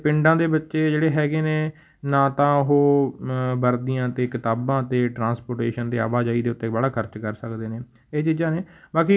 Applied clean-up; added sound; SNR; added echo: none; none; none; none.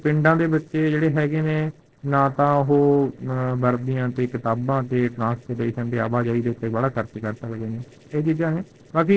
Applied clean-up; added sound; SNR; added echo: neural separator model SepFormer DNS4.